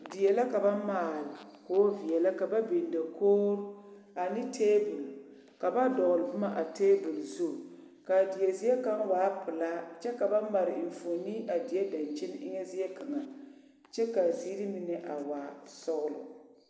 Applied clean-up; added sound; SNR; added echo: none; none; none; none.